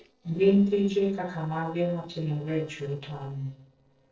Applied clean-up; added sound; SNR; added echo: neural separator model SepFormer DNS4.